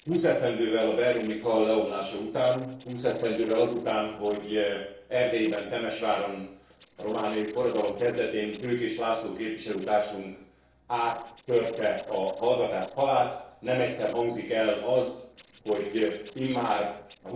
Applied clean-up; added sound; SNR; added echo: neural separator model SepFormer DNS4.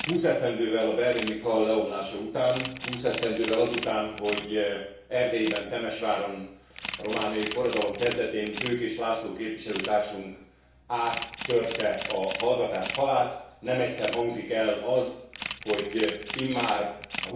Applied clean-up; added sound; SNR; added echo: none; Camera; 11 dB; reverberation time 0.6 s.